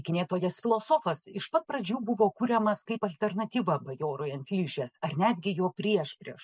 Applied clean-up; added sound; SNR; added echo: none; none; none; none.